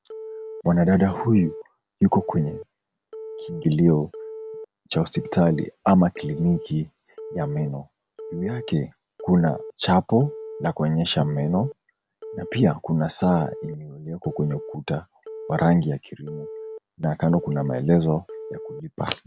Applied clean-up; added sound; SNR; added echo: none; Telephone; 15 dB; none.